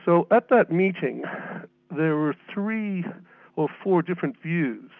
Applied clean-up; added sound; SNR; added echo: none; none; none; none.